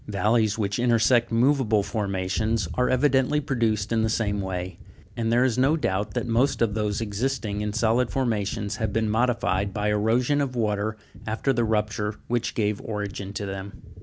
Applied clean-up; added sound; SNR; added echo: none; Gunshot, gunfire; 13 dB; none.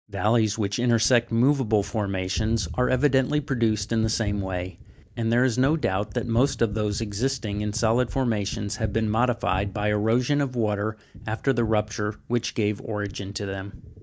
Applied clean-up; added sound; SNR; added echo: neural mask model DeepFilterNet 3.